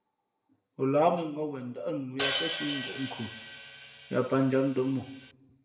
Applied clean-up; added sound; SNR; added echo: none; Hi-hat; 7 dB; reverberation time 0.8 s.